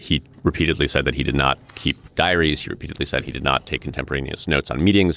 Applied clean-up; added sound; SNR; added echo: neural separator model SepFormer DNS4.